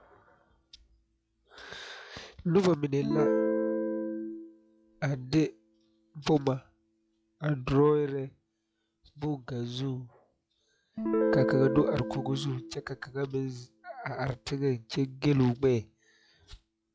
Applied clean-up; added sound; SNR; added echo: classical method log-MMSE.